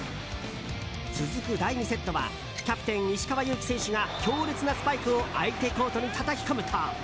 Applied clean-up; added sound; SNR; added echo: none; none; none; none.